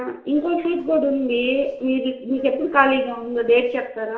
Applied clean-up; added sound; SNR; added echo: neural separator model SepFormer DNS4.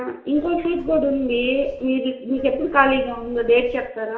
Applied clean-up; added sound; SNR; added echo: none; Bird; 20 dB; reverberation time 1.6 s.